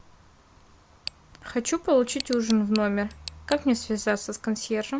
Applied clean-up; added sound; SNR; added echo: none; Tick; 17 dB; none.